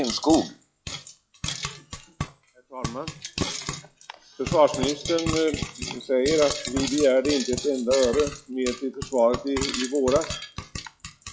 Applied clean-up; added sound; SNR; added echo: classical method log-MMSE.